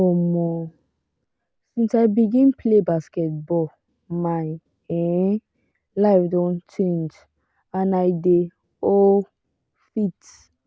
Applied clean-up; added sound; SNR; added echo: none; none; none; none.